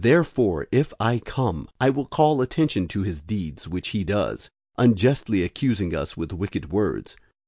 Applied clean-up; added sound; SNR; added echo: none; none; none; none.